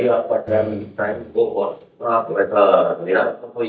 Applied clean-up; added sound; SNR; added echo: neural mask model DeepFilterNet 3.